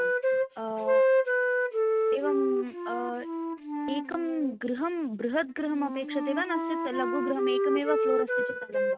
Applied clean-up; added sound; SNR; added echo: neural mask model RNNoise.